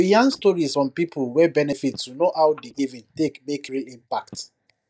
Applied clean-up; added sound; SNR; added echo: neural mask model DeepFilterNet 3.